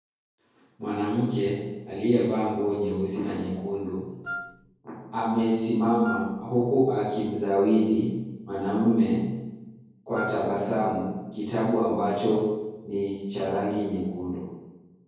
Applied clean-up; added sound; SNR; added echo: none; Wind instrument, woodwind instrument; 11 dB; reverberation time 1.3 s.